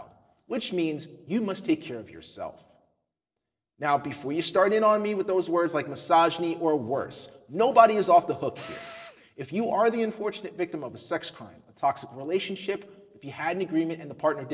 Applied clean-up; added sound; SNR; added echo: neural separator model SepFormer DNS4.